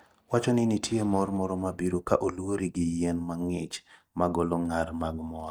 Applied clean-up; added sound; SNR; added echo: neural mask model DeepFilterNet 3.